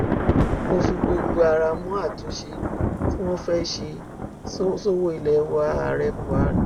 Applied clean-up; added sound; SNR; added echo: none; Thunder / Rain; 1 dB; none.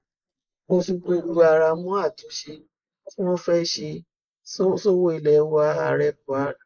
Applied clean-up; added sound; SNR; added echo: neural mask model Resemble Enhance denoiser.